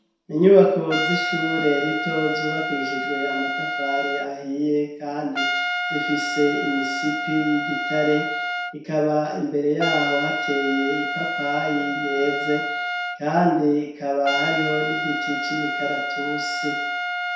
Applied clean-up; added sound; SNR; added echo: none; Trumpet; 3 dB; reverberation time 0.7 s.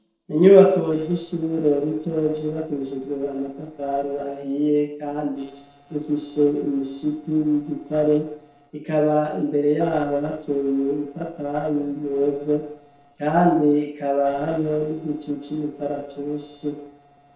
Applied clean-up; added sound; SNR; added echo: neural separator model SepFormer DNS4.